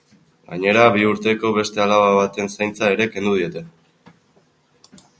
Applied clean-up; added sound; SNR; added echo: none; none; none; none.